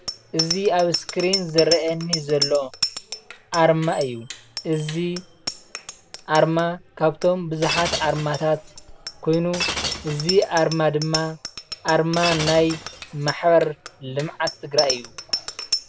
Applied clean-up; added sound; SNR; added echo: none; Bicycle bell + Shatter; 7 dB; none.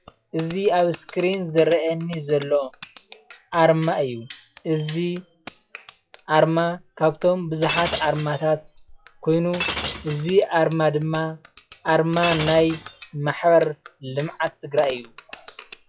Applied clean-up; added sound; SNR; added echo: classical method log-MMSE.